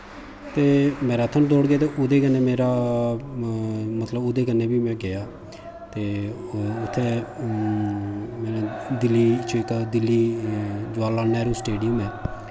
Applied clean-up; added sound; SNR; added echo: none; none; none; none.